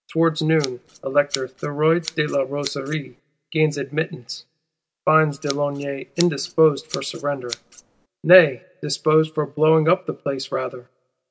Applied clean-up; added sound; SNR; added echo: none; Scissors; 16 dB; none.